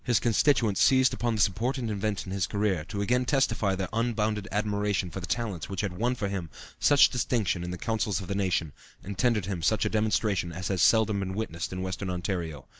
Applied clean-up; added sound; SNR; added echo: none; none; none; none.